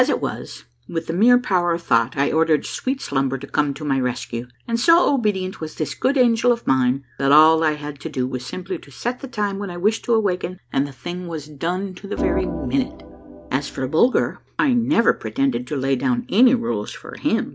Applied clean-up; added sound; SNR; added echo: none; Organ; 8 dB; none.